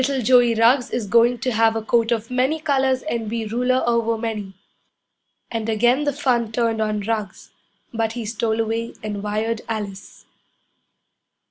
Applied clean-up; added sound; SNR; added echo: none; none; none; none.